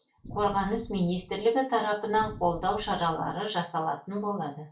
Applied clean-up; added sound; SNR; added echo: none; Boom; 17 dB; reverberation time 0.3 s.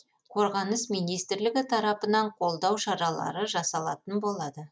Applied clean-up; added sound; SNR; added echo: none; none; none; none.